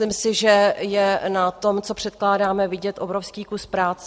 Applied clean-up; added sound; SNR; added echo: none; none; none; none.